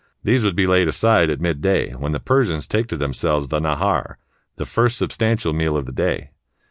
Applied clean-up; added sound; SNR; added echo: none; none; none; none.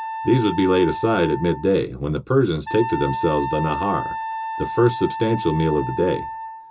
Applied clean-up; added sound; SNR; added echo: none; Wind instrument, woodwind instrument; 8 dB; reverberation time 0.2 s.